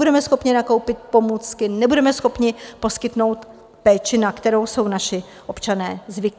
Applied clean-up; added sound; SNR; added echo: none; none; none; none.